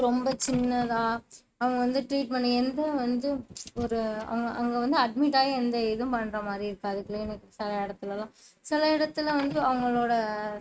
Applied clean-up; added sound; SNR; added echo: neural mask model RNNoise.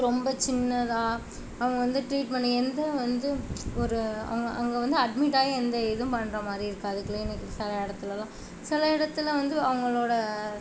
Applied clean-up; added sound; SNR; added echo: none; none; none; none.